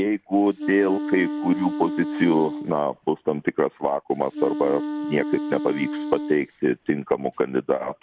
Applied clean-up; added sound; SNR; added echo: none; Wind instrument, woodwind instrument; 6 dB; none.